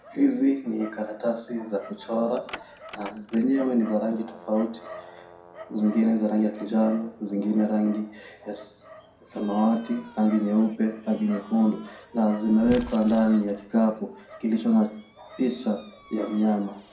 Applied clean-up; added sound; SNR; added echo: none; Dog; 19 dB; reverberation time 0.4 s.